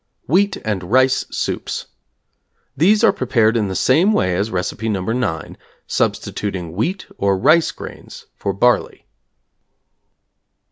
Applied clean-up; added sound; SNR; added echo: none; none; none; none.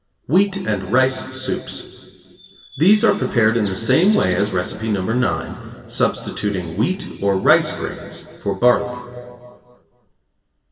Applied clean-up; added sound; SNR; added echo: none; Bird vocalization, bird call, bird song; 15 dB; reverberation time 2.2 s.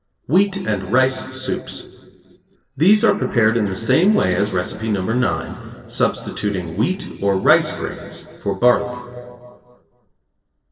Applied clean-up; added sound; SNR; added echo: neural separator model SepFormer DNS4.